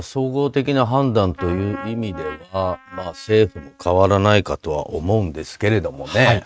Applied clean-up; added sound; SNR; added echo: neural mask model RNNoise.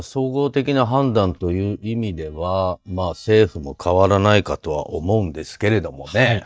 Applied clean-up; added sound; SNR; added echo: neural mask model DeepFilterNet 3.